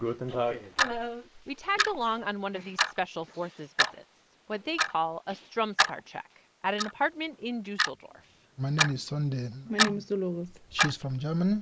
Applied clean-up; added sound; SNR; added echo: neural mask model Resemble Enhance denoiser.